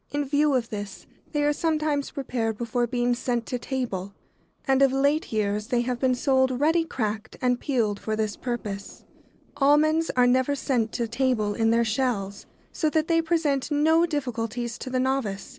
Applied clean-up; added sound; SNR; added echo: neural separator model SepFormer DNS4.